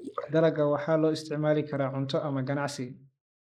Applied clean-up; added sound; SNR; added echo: neural mask model Resemble Enhance denoiser.